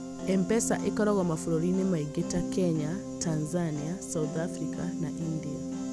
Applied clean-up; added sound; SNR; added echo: none; Piano; 5 dB; none.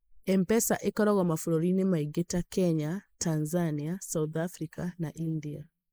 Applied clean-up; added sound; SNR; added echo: neural mask model Resemble Enhance denoiser.